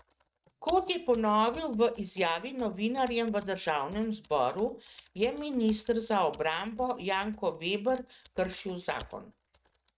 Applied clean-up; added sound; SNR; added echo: neural mask model RNNoise.